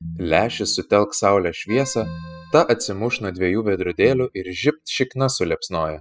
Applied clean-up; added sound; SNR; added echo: classical method spectral subtraction.